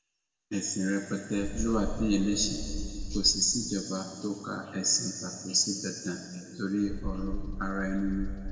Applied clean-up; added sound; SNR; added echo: none; Bird; 7 dB; reverberation time 2.4 s.